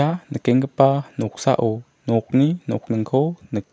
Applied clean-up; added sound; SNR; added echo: none; none; none; none.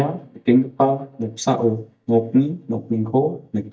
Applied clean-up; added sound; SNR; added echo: neural mask model DeepFilterNet 3.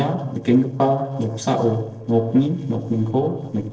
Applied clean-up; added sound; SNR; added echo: neural separator model SepFormer DNS4.